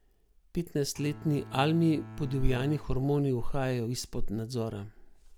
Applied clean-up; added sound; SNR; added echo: none; Bowed string instrument; 15 dB; none.